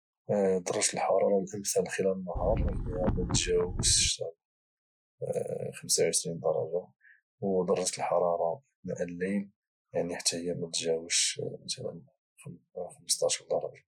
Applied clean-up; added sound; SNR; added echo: classical method Wiener filter.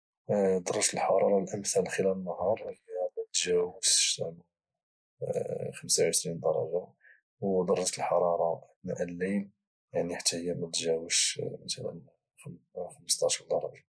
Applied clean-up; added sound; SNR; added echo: neural mask model Resemble Enhance denoiser.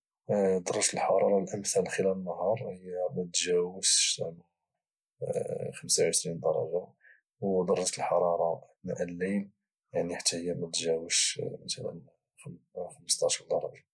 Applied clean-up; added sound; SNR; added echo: none; none; none; none.